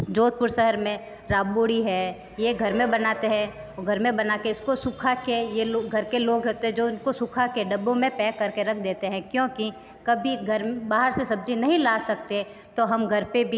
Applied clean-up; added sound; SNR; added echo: none; none; none; none.